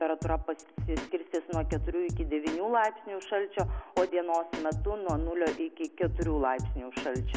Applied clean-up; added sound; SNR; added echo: none; Drum kit; 4 dB; none.